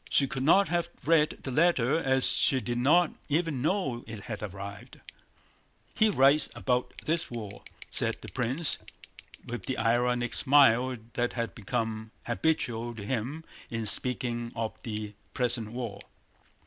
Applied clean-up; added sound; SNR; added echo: none; Scissors; 13 dB; none.